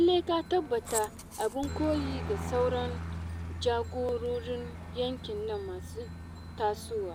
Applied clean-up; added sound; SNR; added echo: none; Aircraft; 7 dB; none.